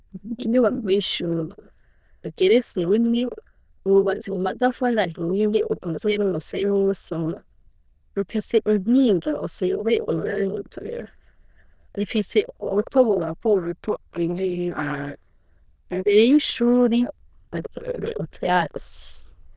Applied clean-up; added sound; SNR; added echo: neural diffusion model UNIVERSE++.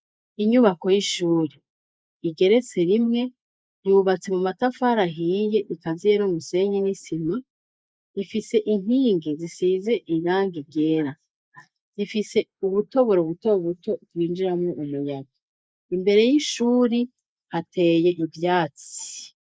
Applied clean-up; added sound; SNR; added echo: neural mask model Resemble Enhance denoiser.